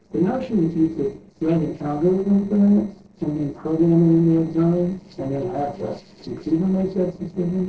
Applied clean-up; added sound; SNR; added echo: neural separator model SepFormer DNS4.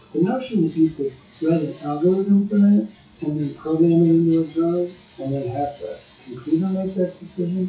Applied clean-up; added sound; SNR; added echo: classical method WPE with log-MMSE.